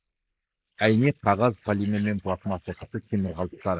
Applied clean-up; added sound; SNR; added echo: neural mask model Resemble Enhance denoiser.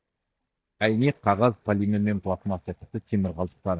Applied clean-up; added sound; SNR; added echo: neural mask model DeepFilterNet 3.